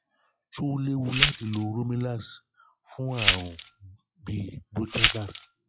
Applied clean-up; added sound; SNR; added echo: classical method log-MMSE.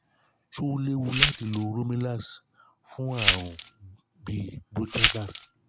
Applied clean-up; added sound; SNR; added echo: none; Glass; -3 dB; none.